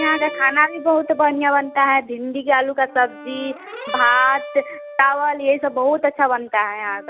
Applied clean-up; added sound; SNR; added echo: none; Brass instrument; 15 dB; none.